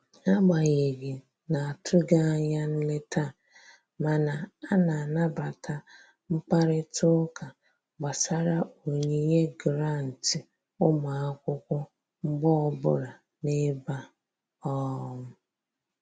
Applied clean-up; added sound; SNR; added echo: none; none; none; none.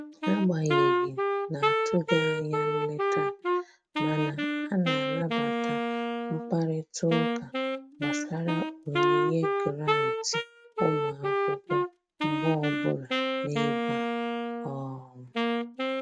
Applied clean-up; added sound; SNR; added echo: neural mask model RNNoise.